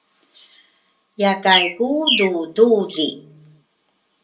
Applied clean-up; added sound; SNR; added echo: none; Bird; 4 dB; reverberation time 0.2 s.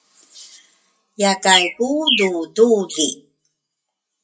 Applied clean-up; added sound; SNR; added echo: classical method WPE with log-MMSE.